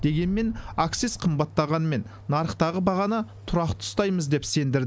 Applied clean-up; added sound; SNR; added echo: none; none; none; none.